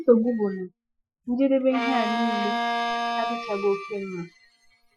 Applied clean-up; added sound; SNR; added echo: classical method Wiener filter.